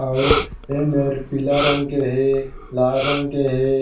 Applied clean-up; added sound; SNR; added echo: none; Respiratory sounds; 6 dB; reverberation time 0.4 s.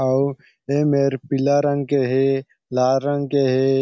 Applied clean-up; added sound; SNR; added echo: none; none; none; none.